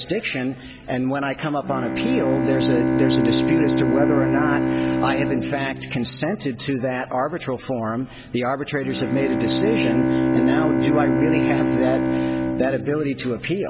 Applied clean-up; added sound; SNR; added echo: none; Bowed string instrument; -2 dB; none.